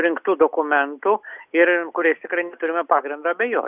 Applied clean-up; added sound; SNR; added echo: none; none; none; none.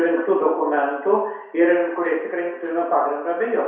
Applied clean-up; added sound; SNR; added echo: none; none; none; reverberation time 0.7 s.